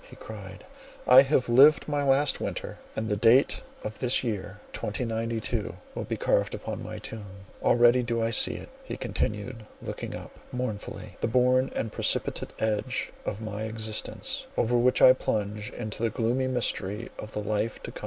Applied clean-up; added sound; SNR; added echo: none; none; none; none.